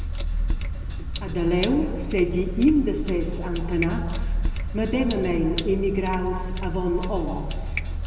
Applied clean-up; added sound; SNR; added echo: none; Sink (filling or washing); 2 dB; reverberation time 2.0 s.